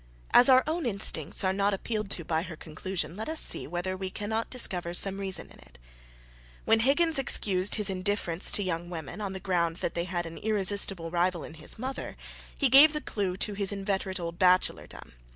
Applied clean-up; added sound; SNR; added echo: none; Door; 19 dB; none.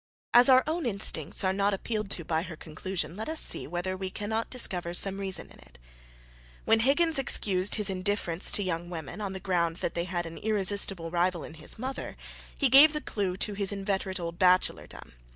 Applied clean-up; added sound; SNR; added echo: neural mask model DeepFilterNet 3.